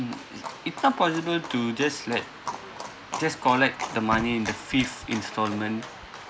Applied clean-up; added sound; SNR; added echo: none; Livestock, farm animals, working animals; 12 dB; none.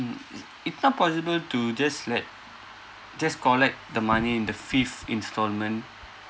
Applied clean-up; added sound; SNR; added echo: none; none; none; none.